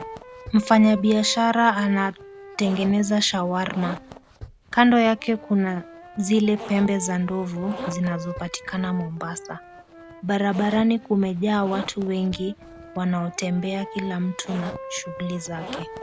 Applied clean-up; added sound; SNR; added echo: none; Zipper (clothing) + Wind instrument, woodwind instrument; 15 dB; none.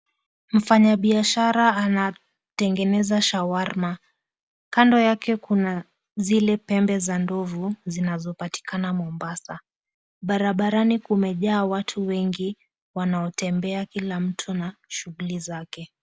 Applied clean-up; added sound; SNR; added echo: none; none; none; none.